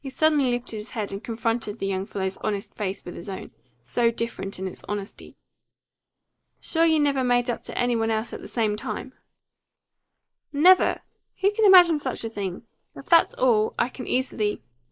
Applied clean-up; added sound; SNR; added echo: neural mask model Resemble Enhance denoiser.